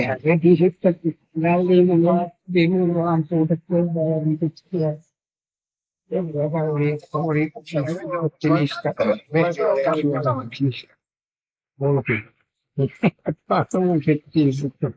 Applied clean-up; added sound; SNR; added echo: neural mask model Resemble Enhance denoiser.